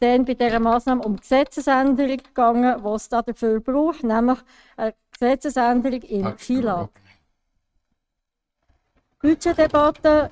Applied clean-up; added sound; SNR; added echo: neural mask model RNNoise.